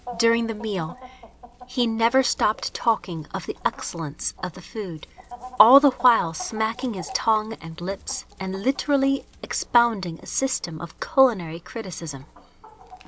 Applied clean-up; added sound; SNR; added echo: none; Chicken, rooster; 20 dB; none.